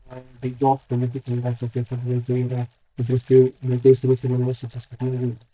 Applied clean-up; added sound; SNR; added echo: neural mask model DeepFilterNet 3.